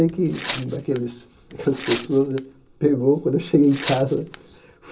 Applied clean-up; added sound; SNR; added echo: none; Tearing; 8 dB; reverberation time 0.2 s.